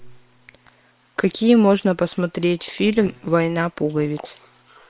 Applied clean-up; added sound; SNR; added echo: neural separator model SepFormer WHAM!.